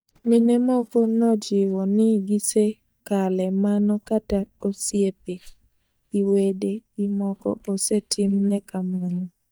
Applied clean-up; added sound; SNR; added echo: neural mask model DeepFilterNet 3.